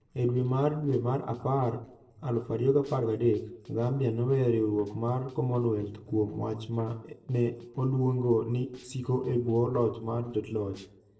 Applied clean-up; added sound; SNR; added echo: neural separator model SepFormer DNS4.